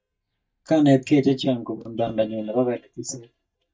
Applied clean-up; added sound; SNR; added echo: neural mask model DeepFilterNet 3.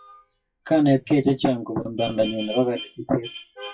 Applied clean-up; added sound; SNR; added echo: classical method WPE with log-MMSE.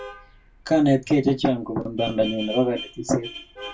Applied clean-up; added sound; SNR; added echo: none; Vehicle horn, car horn, honking; 16 dB; reverberation time 0.1 s.